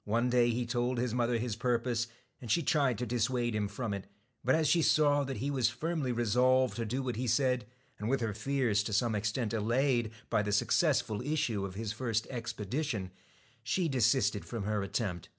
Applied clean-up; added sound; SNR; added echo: none; none; none; none.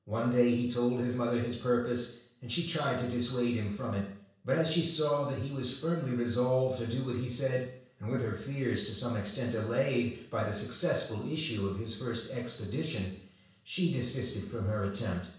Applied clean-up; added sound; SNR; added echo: none; none; none; reverberation time 0.7 s.